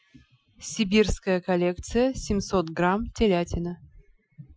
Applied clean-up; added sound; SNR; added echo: classical method Wiener filter.